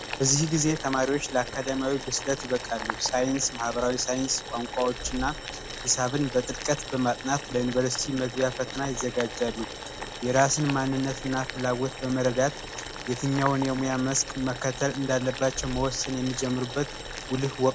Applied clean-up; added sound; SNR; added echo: none; Boiling; 9 dB; none.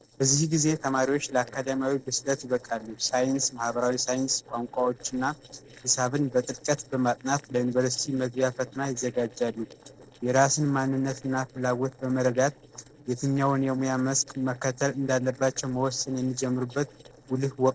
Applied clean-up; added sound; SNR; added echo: neural separator model SepFormer DNS4.